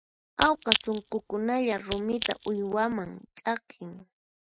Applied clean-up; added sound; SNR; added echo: neural mask model RNNoise.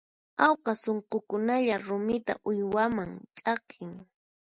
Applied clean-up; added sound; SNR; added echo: none; none; none; none.